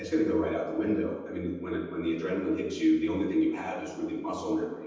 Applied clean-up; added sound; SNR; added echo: none; none; none; reverberation time 1.1 s.